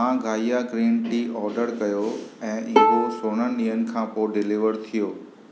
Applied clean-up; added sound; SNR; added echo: none; Bowed string instrument; 1 dB; none.